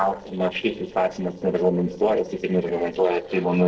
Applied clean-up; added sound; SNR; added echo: neural separator model SepFormer DNS4.